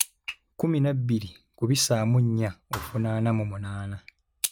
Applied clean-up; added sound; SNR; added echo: none; Thump, thud; 14 dB; none.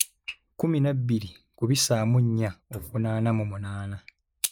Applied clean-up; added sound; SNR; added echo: neural mask model Resemble Enhance denoiser.